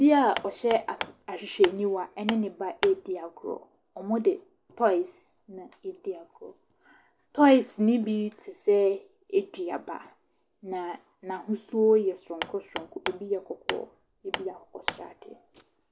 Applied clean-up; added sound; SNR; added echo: none; Hammer; 10 dB; none.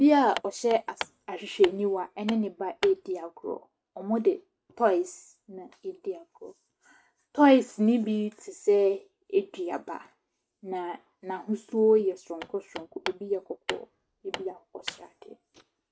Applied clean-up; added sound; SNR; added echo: neural mask model RNNoise.